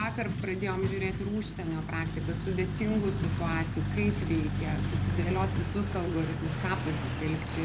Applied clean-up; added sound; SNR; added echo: none; Truck; -1 dB; none.